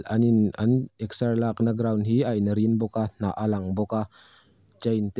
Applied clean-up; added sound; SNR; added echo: none; none; none; none.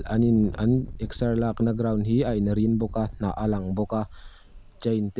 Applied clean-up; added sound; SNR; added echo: none; Engine; 13 dB; none.